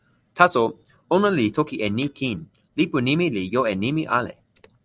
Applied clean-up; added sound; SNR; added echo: neural separator model SepFormer DNS4.